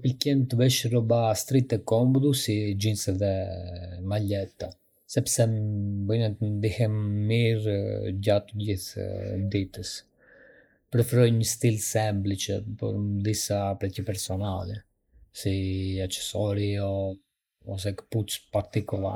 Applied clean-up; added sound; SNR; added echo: neural mask model Resemble Enhance denoiser.